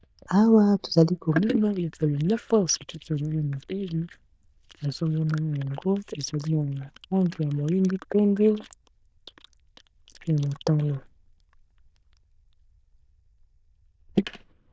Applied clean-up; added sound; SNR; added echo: neural diffusion model UNIVERSE++.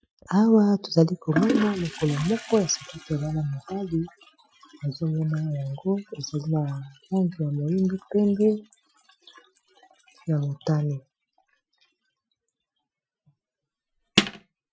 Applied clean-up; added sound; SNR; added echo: classical method Wiener filter.